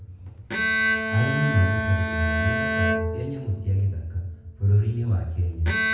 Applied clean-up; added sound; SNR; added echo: none; Bowed string instrument; 3 dB; reverberation time 0.8 s.